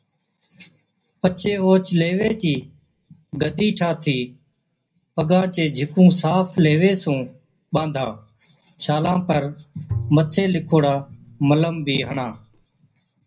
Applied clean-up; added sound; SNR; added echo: none; Bowed string instrument; 13 dB; reverberation time 0.4 s.